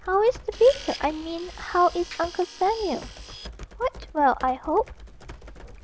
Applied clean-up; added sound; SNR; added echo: none; Computer keyboard + Tools; 15 dB; none.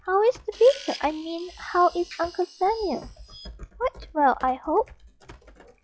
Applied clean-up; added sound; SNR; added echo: classical method log-MMSE.